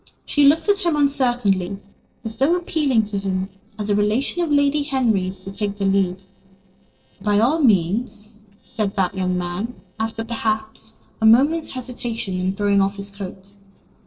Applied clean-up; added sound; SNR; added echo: neural separator model SepFormer DNS4.